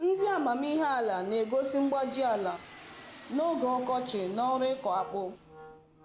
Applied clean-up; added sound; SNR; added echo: none; Aircraft + Wind instrument, woodwind instrument; 18 dB; none.